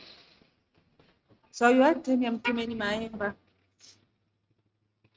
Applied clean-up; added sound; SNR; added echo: neural mask model RNNoise.